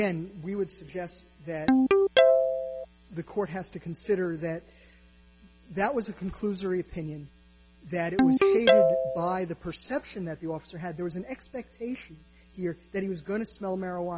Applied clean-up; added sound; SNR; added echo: none; Ringtone; -4 dB; none.